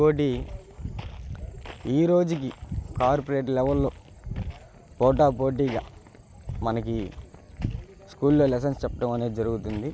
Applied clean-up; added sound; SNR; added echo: none; none; none; none.